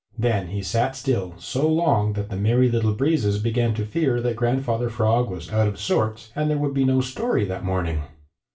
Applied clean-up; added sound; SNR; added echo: none; none; none; reverberation time 0.3 s.